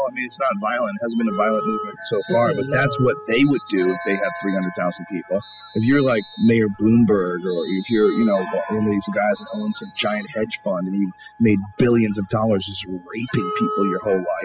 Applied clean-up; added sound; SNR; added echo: classical method spectral subtraction.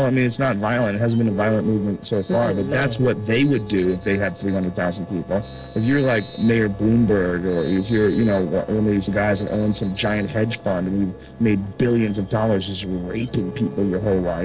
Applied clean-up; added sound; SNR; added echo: neural separator model SepFormer DNS4.